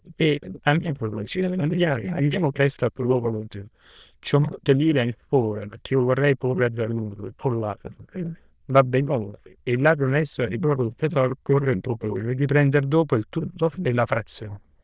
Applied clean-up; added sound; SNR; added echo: neural diffusion model UNIVERSE++.